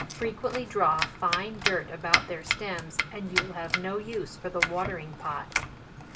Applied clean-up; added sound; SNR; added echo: none; Domestic sounds, home sounds; 0 dB; none.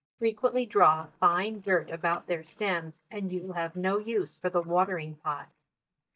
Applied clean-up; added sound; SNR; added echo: neural mask model DeepFilterNet 3.